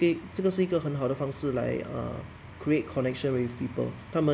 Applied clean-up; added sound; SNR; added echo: none; none; none; none.